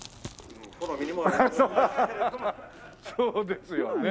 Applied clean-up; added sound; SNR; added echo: none; Chewing, mastication; 11 dB; none.